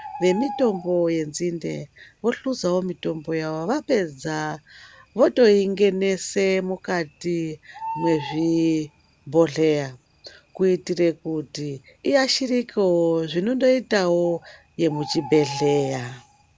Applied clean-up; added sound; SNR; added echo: none; Bird; 18 dB; none.